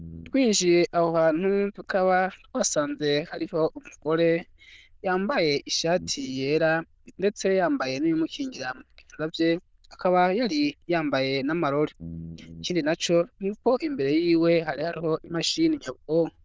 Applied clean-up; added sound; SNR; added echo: neural diffusion model UNIVERSE++.